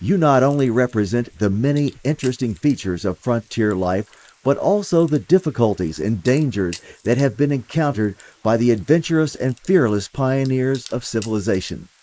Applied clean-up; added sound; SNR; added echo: neural mask model Resemble Enhance denoiser.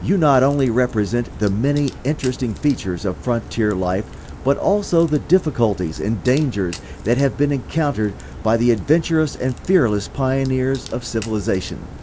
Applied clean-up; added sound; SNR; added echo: none; Crack; 15 dB; none.